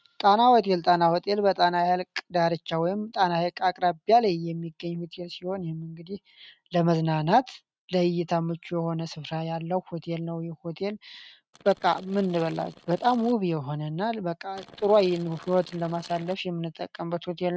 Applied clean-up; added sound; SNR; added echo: neural mask model RNNoise.